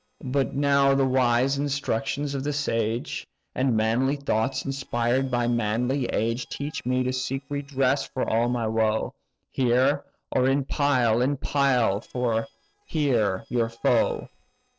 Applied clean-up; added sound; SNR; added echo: neural separator model SepFormer DNS4.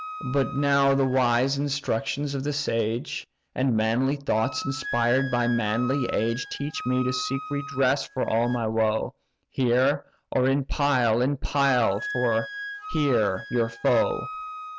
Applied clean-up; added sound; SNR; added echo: none; Wind instrument, woodwind instrument; 13 dB; none.